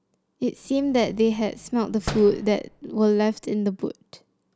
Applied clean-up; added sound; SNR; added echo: none; Slam; 15 dB; none.